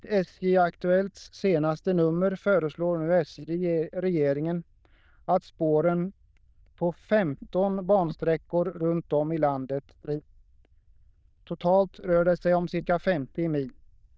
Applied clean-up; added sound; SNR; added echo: neural diffusion model UNIVERSE++.